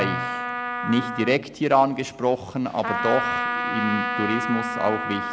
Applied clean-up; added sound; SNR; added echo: none; Trumpet; 3 dB; none.